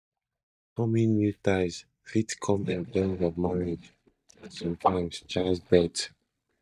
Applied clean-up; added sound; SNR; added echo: neural mask model DeepFilterNet 3.